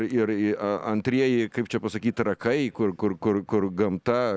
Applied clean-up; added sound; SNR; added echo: none; none; none; none.